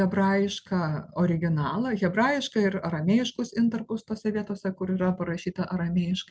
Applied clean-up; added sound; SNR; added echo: none; none; none; none.